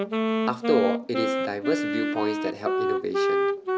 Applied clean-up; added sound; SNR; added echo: none; Wind instrument, woodwind instrument; -3 dB; none.